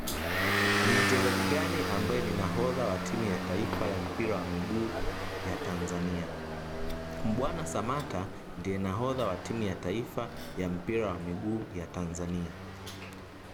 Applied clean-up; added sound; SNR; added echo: none; Motor vehicle (road) / Engine; 0 dB; none.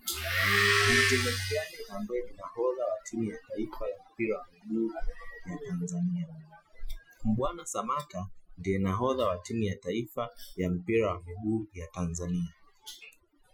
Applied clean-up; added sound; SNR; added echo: classical method Wiener filter.